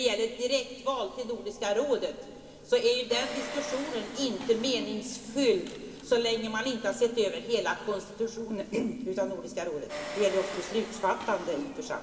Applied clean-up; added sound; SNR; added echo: none; Engine; 13 dB; reverberation time 2.3 s.